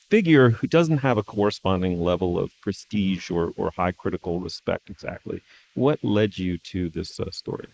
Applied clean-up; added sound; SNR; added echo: neural mask model Resemble Enhance denoiser.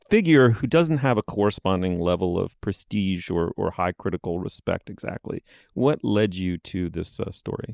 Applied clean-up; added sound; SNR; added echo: none; none; none; none.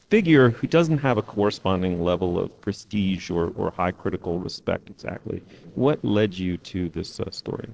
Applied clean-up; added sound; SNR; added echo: neural separator model SepFormer DNS4.